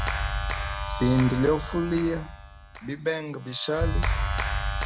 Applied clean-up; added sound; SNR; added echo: none; Clapping; 2 dB; none.